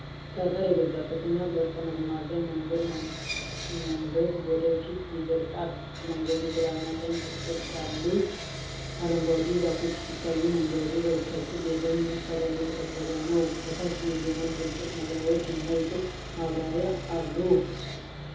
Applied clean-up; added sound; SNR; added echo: none; Sawing; 8 dB; reverberation time 0.7 s.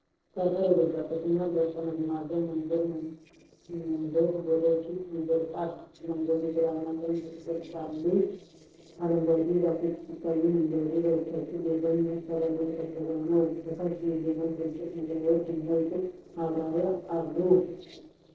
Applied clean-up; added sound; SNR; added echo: neural separator model SepFormer DNS4.